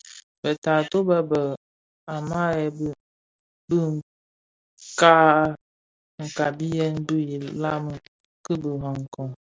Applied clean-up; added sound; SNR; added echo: none; none; none; none.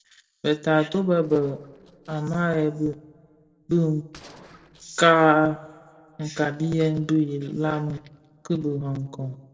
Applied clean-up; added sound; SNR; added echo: neural separator model SepFormer DNS4.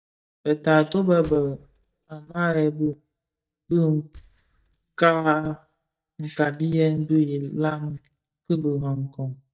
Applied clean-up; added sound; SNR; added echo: neural mask model DeepFilterNet 3.